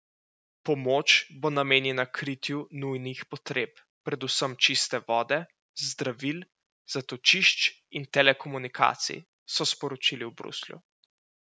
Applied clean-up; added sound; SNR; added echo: none; none; none; none.